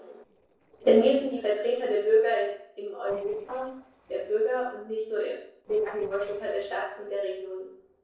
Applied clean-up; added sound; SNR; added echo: neural separator model SepFormer DNS4.